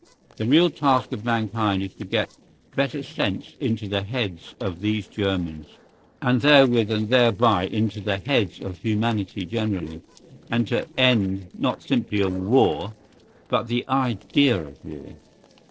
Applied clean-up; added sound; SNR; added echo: neural separator model SepFormer DNS4.